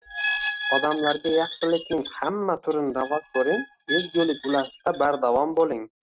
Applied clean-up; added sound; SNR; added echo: neural mask model RNNoise.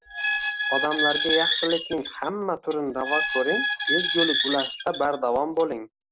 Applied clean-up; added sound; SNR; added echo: none; Squeak; 0 dB; none.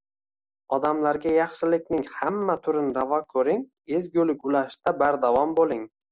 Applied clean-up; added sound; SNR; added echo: none; none; none; none.